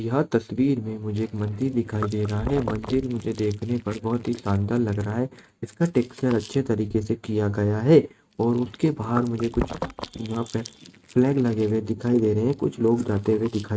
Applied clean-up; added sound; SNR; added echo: neural mask model RNNoise.